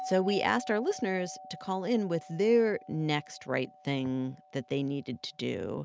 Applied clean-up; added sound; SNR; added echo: none; Doorbell; 16 dB; none.